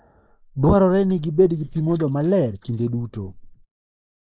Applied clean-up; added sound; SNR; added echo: neural mask model Resemble Enhance denoiser.